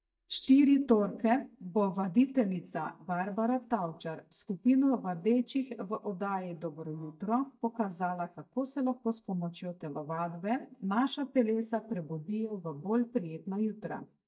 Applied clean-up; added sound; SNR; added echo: neural mask model DeepFilterNet 3.